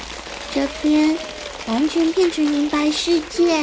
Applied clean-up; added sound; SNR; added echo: none; Applause / Crowd / Cheering; 12 dB; none.